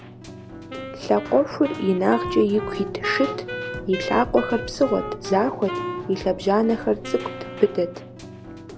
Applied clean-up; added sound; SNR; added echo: none; Keyboard (musical) + Wind instrument, woodwind instrument; 9 dB; none.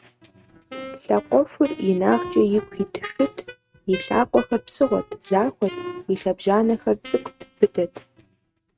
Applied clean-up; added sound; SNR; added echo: neural mask model RNNoise.